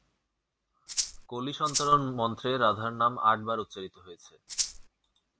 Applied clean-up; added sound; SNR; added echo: none; Rattle (instrument); 3 dB; none.